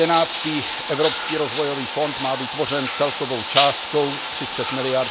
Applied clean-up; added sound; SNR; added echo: none; Bathtub (filling or washing); -2 dB; none.